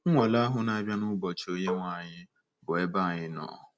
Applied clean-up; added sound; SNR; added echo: none; Marimba, xylophone; 10 dB; none.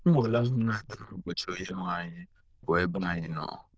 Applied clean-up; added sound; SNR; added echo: neural diffusion model UNIVERSE++.